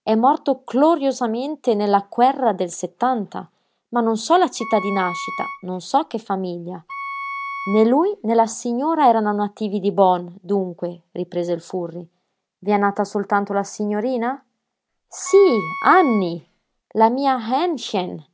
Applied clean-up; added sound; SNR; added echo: none; Wind instrument, woodwind instrument; 11 dB; none.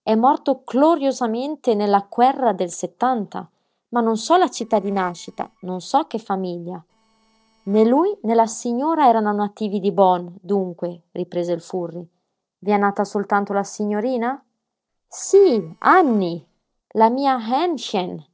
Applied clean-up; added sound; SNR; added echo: neural separator model SepFormer DNS4.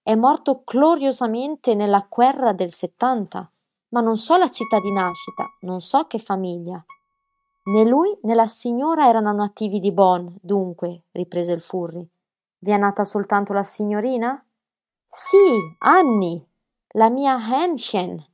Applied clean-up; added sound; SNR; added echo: neural mask model RNNoise.